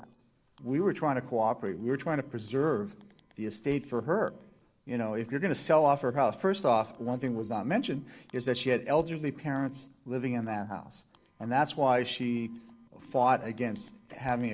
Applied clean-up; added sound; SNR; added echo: neural separator model SepFormer DNS4.